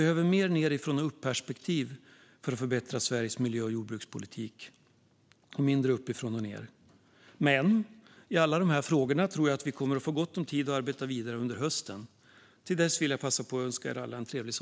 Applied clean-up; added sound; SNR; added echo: none; none; none; none.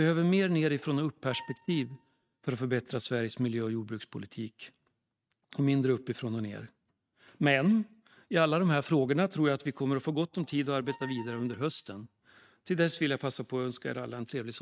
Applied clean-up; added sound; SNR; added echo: neural mask model RNNoise.